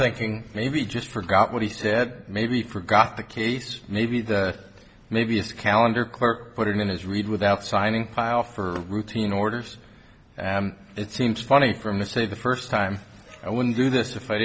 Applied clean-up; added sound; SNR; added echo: none; none; none; none.